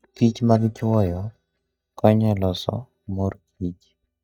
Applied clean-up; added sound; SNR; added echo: neural mask model DeepFilterNet 3.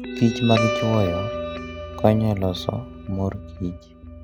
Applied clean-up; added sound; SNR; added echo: none; Guitar; 6 dB; none.